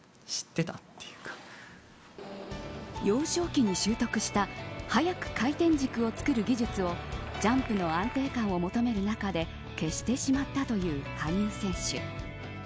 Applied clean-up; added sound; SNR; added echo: none; none; none; none.